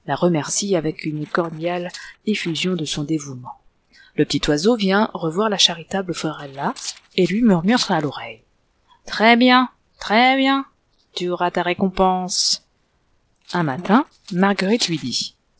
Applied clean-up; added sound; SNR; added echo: neural separator model SepFormer DNS4.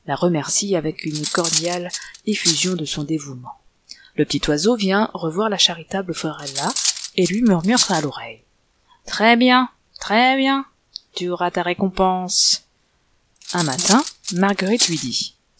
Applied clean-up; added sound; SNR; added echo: none; Cutlery, silverware; 5 dB; none.